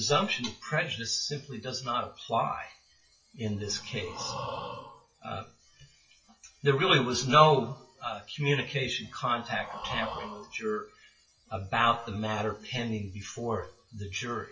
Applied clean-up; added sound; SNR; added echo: classical method WPE with log-MMSE.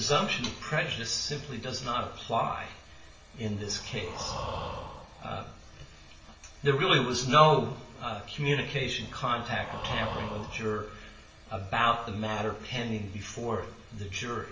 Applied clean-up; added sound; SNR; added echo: none; Breathing; 11 dB; reverberation time 0.8 s.